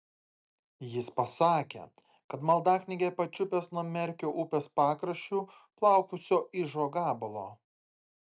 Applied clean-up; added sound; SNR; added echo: none; none; none; none.